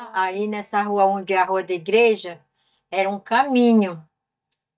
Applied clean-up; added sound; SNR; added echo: neural mask model DeepFilterNet 3.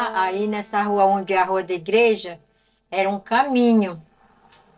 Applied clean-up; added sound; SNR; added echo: neural separator model SepFormer DNS4.